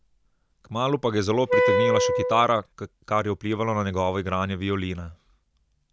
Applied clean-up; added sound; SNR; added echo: none; Wind instrument, woodwind instrument; -3 dB; none.